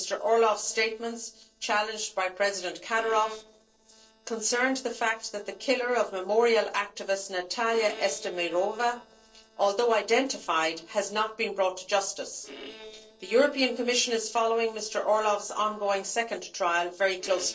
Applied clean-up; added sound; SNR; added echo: neural separator model SepFormer DNS4.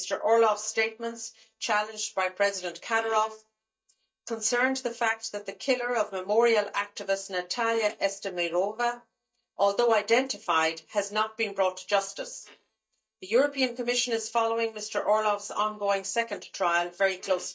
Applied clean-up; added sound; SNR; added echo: neural mask model DeepFilterNet 3.